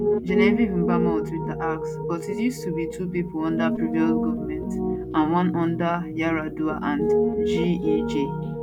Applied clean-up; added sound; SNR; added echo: none; Piano; 0 dB; none.